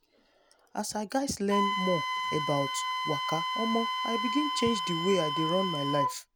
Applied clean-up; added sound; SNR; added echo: none; Wind instrument, woodwind instrument; 1 dB; none.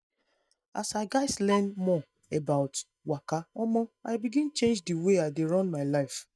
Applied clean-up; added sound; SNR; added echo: neural mask model DeepFilterNet 3.